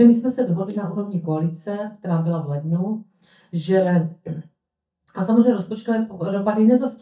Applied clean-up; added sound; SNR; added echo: neural mask model DeepFilterNet 3.